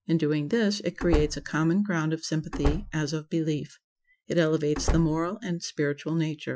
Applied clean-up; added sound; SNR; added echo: classical method Wiener filter.